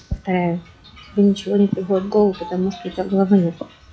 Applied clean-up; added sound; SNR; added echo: classical method log-MMSE.